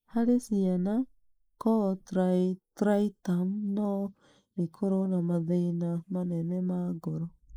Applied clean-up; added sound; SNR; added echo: neural mask model Resemble Enhance denoiser.